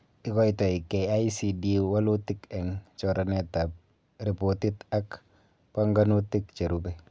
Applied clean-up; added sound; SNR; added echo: none; none; none; none.